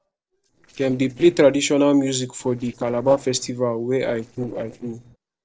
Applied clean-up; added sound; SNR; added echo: neural separator model SepFormer DNS4.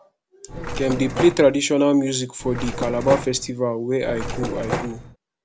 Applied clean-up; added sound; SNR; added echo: none; Mechanisms; 6 dB; none.